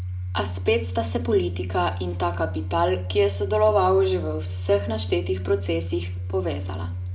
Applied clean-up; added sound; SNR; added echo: none; Domestic sounds, home sounds; 5 dB; reverberation time 0.7 s.